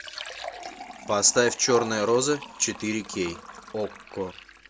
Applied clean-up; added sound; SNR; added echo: none; Fill (with liquid); 14 dB; none.